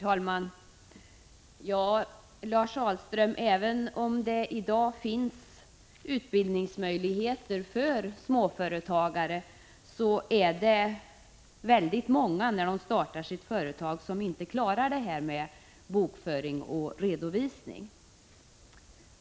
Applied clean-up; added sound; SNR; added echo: none; none; none; none.